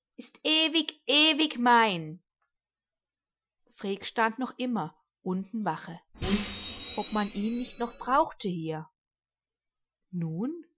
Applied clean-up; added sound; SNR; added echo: classical method Wiener filter.